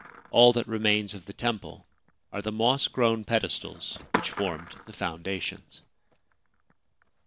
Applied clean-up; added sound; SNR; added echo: none; Skateboard; 13 dB; none.